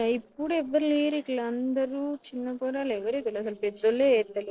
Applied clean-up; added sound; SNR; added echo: neural separator model SepFormer DNS4.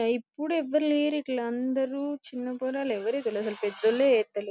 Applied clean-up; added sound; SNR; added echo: none; none; none; none.